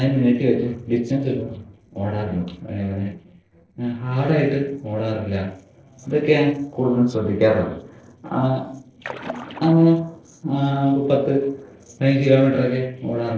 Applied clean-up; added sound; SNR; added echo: neural separator model SepFormer DNS4.